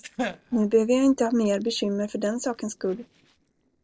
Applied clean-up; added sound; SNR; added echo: neural separator model SepFormer DNS4.